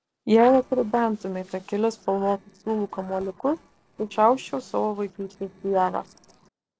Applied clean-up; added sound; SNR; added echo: neural separator model SepFormer DNS4.